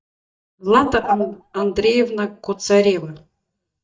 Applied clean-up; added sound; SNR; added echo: neural mask model DeepFilterNet 3.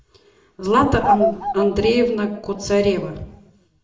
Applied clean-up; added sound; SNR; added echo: none; Bird vocalization, bird call, bird song; 4 dB; reverberation time 0.5 s.